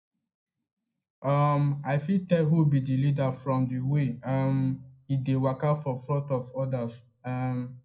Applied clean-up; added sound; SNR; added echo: none; none; none; reverberation time 0.4 s.